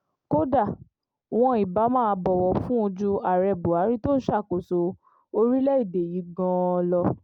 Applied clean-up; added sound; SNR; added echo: none; none; none; none.